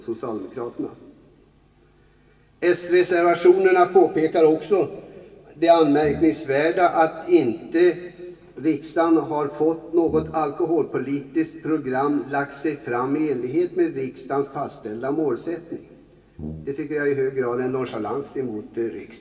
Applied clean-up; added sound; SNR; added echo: none; Brass instrument; 14 dB; reverberation time 1.6 s.